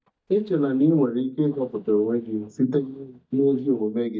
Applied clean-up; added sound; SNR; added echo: neural mask model DeepFilterNet 3.